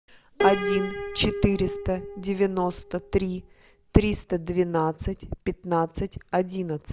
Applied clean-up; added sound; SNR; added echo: none; Piano; 5 dB; none.